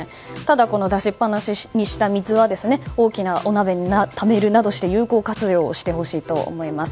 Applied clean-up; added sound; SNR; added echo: none; none; none; none.